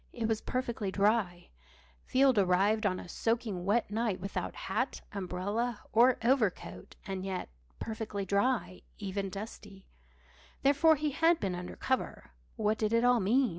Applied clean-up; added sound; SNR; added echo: none; none; none; none.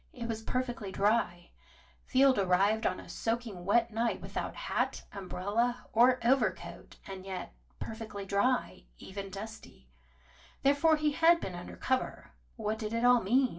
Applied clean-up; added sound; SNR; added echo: none; none; none; reverberation time 0.2 s.